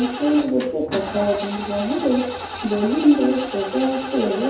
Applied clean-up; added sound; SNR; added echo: none; Engine starting / Car; 10 dB; reverberation time 2.4 s.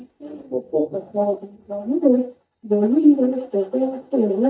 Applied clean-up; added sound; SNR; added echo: neural mask model DeepFilterNet 3.